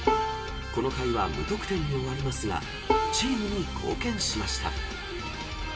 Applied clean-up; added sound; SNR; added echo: none; Bowed string instrument; 5 dB; reverberation time 2.9 s.